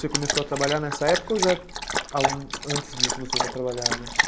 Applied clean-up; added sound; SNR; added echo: none; Dog; 0 dB; none.